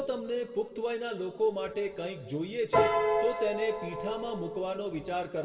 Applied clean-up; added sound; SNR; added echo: none; Piano; -2 dB; reverberation time 1.4 s.